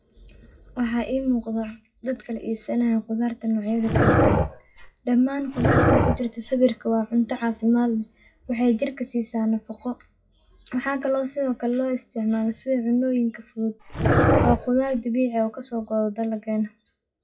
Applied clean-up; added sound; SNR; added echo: classical method WPE with log-MMSE.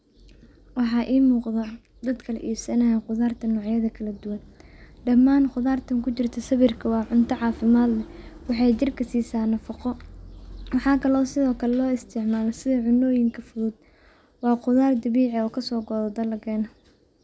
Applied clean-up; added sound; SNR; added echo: none; none; none; none.